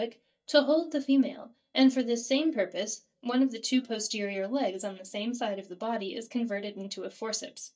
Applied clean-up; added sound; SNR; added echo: neural mask model DeepFilterNet 3.